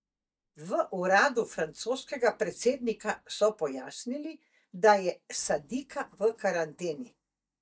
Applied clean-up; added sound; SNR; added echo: neural mask model DeepFilterNet 3.